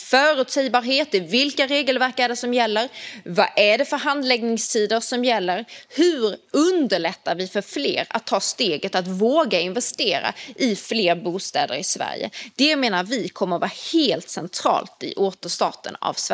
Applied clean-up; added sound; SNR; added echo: neural mask model Resemble Enhance denoiser.